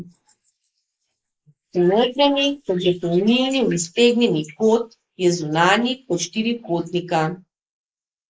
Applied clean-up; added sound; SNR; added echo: neural mask model Resemble Enhance denoiser.